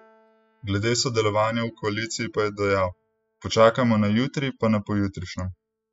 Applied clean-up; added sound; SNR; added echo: classical method spectral subtraction.